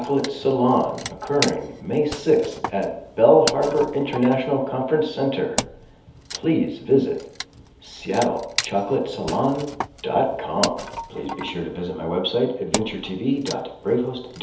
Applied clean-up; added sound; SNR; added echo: none; Wood; 12 dB; reverberation time 0.8 s.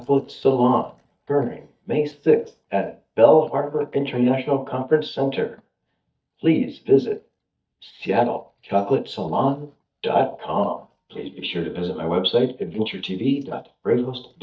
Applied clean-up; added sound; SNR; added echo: neural mask model DeepFilterNet 3.